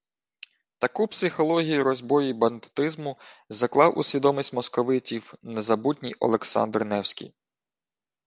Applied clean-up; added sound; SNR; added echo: none; none; none; none.